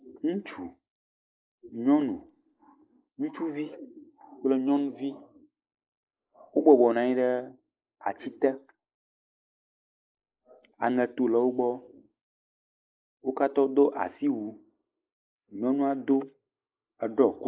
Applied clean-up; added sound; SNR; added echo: neural mask model Resemble Enhance denoiser.